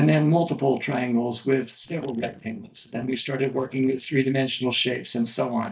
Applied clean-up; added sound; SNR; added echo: neural mask model DeepFilterNet 3.